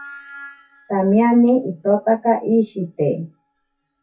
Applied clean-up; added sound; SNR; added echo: classical method WPE with log-MMSE.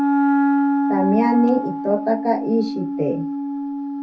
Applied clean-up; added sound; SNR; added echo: none; Wind instrument, woodwind instrument; -1 dB; reverberation time 0.3 s.